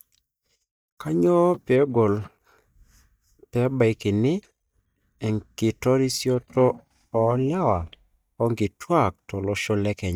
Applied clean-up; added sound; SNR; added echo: neural mask model DeepFilterNet 3.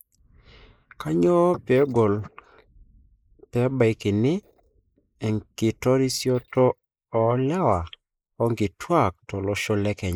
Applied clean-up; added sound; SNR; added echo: neural mask model Resemble Enhance denoiser.